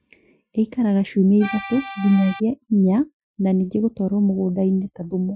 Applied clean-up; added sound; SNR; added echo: classical method Wiener filter.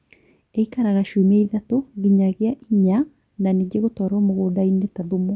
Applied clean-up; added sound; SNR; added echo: none; none; none; none.